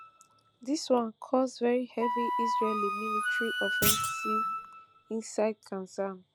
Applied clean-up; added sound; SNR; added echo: none; Thump, thud + Wind instrument, woodwind instrument; 1 dB; none.